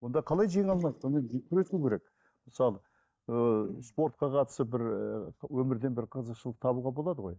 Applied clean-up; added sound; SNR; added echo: neural mask model DeepFilterNet 3.